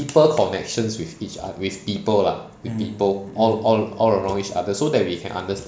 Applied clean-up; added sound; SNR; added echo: none; none; none; none.